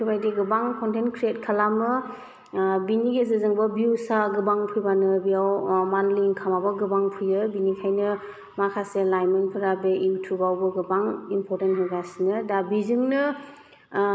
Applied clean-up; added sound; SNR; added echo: none; none; none; none.